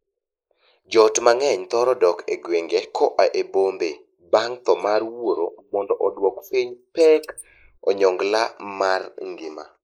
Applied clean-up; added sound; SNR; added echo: neural mask model Resemble Enhance denoiser.